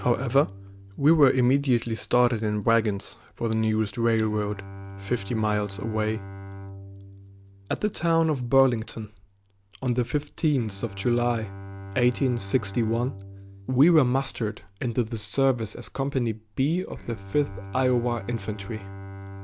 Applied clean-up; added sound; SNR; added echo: none; Bowed string instrument; 15 dB; none.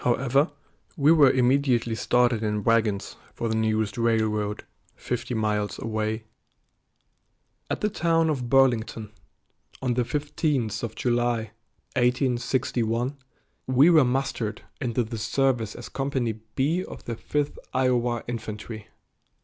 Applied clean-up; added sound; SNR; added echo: none; none; none; none.